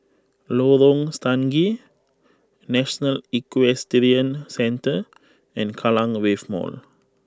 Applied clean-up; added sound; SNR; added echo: none; none; none; none.